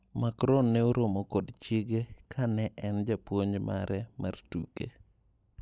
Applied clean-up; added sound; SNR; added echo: none; none; none; none.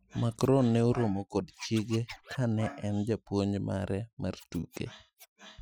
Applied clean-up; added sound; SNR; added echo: classical method Wiener filter.